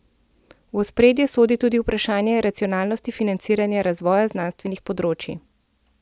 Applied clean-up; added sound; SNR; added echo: none; none; none; none.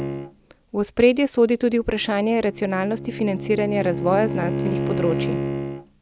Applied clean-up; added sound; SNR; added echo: none; Bowed string instrument; 6 dB; none.